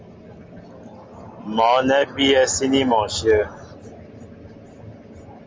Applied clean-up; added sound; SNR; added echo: none; none; none; none.